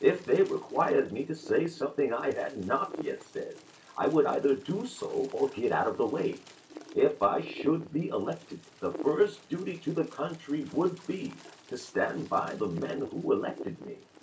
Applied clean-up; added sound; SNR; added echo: none; Wind; 18 dB; reverberation time 0.2 s.